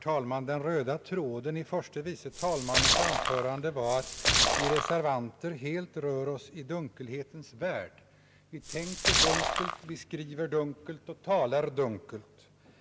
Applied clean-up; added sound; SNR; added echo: none; Splash, splatter; -4 dB; none.